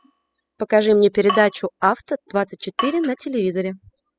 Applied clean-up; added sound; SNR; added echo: classical method spectral subtraction.